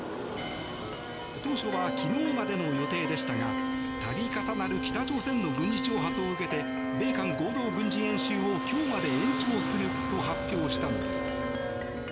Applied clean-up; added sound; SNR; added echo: none; Organ; 3 dB; none.